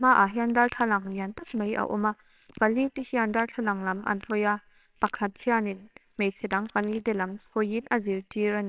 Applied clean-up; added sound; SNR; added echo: neural separator model SepFormer WHAMR!.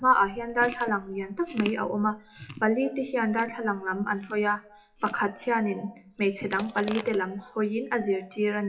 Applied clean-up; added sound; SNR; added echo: classical method WPE with log-MMSE.